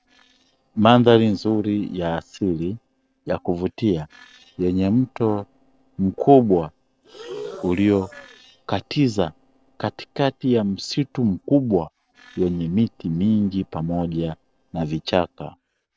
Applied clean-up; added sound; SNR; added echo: neural separator model SepFormer DNS4.